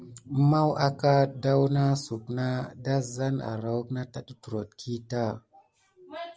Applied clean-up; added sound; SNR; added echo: none; none; none; none.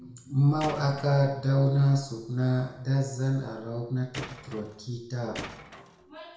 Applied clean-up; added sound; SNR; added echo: none; Tools; 15 dB; reverberation time 0.7 s.